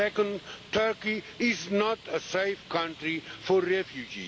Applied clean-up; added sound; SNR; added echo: none; Traffic noise, roadway noise; 20 dB; none.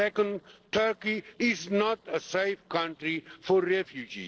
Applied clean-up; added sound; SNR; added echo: neural separator model SepFormer DNS4.